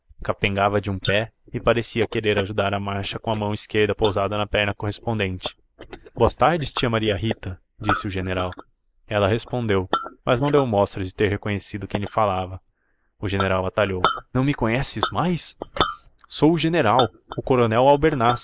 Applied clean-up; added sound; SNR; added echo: neural mask model Resemble Enhance denoiser.